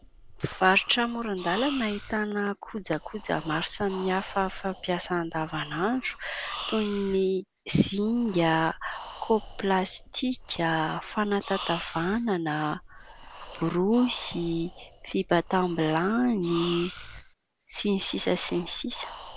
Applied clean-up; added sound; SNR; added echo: none; Breathing; 14 dB; none.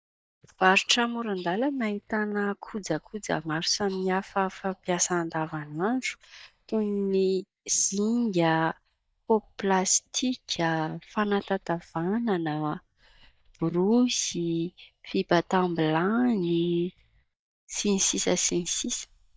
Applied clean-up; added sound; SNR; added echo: neural mask model DeepFilterNet 3.